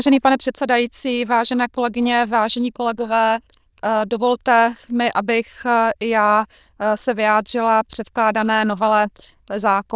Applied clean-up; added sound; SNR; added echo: neural diffusion model UNIVERSE++.